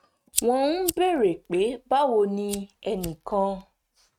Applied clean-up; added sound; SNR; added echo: neural mask model RNNoise.